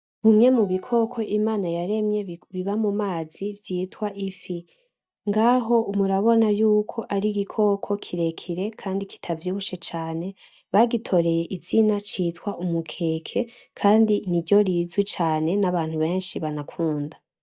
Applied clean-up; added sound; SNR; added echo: neural mask model DeepFilterNet 3.